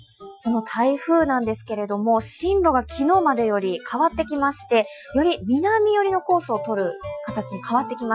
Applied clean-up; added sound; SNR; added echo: classical method Wiener filter.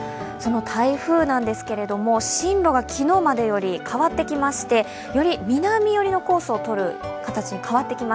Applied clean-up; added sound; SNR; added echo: none; Wind instrument, woodwind instrument; 17 dB; none.